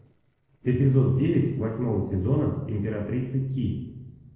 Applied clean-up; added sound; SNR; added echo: neural separator model SepFormer DNS4.